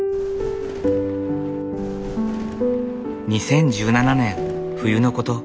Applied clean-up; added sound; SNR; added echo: none; Thunder; 16 dB; none.